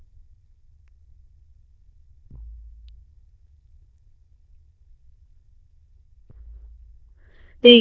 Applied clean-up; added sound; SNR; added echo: neural diffusion model UNIVERSE++.